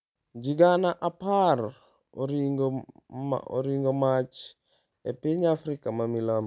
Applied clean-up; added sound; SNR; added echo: none; none; none; none.